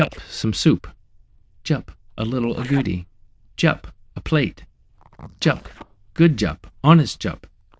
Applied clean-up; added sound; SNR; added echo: neural diffusion model UNIVERSE++.